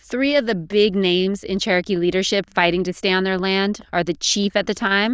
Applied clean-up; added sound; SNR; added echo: neural diffusion model UNIVERSE++.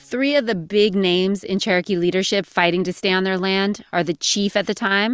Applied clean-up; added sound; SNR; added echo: none; none; none; none.